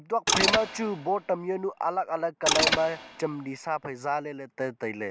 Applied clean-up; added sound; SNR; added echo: none; Mechanisms; 1 dB; none.